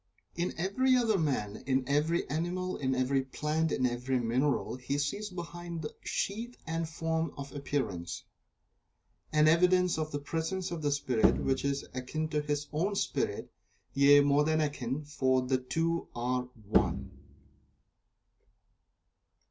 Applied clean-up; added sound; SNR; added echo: none; Bowed string instrument; 2 dB; none.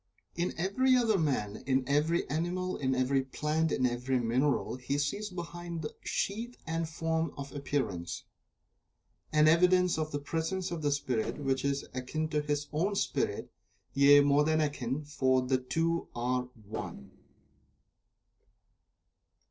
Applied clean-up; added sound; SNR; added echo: neural separator model SepFormer DNS4.